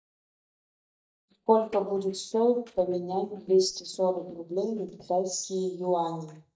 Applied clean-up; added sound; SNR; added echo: neural mask model DeepFilterNet 3.